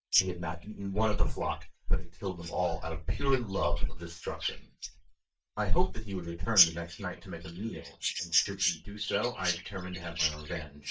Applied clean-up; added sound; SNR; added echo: neural mask model DeepFilterNet 3.